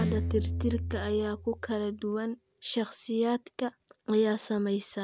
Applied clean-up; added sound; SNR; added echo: none; Guitar; 6 dB; none.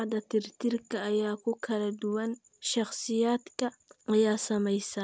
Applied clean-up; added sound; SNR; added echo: none; none; none; none.